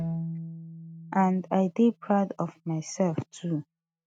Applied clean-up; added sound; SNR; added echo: neural mask model RNNoise.